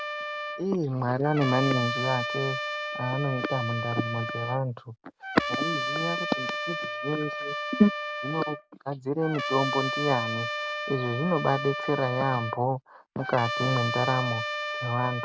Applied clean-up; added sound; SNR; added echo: none; Trumpet; 4 dB; none.